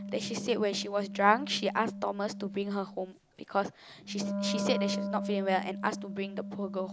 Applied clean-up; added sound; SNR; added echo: none; Wind instrument, woodwind instrument; 5 dB; none.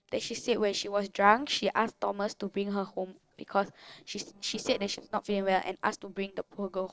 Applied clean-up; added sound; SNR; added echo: neural separator model SepFormer DNS4.